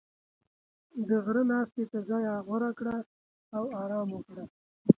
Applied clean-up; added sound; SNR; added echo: none; none; none; none.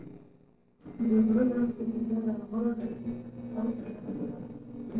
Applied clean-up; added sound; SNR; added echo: neural separator model SepFormer DNS4.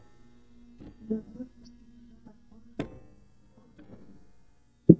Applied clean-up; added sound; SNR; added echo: neural mask model DeepFilterNet 3.